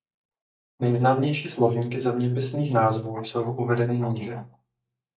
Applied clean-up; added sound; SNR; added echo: neural mask model DeepFilterNet 3.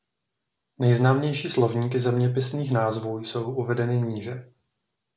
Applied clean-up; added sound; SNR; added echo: none; none; none; none.